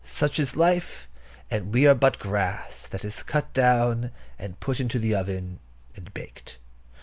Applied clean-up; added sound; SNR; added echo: none; none; none; none.